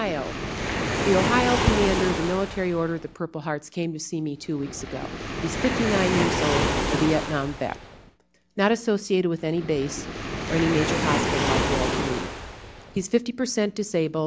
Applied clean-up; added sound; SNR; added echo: none; Waves, surf; 2 dB; none.